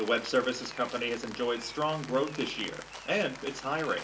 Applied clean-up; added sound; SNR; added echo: none; Rain; 13 dB; reverberation time 0.2 s.